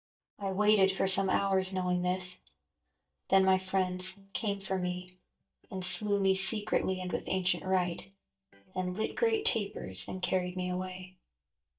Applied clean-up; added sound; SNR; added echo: neural mask model DeepFilterNet 3.